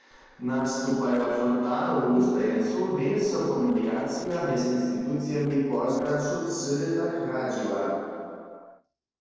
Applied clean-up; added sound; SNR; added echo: neural separator model SepFormer DNS4.